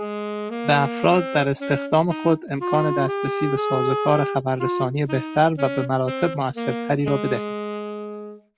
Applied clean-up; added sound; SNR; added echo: none; Wind instrument, woodwind instrument; 5 dB; none.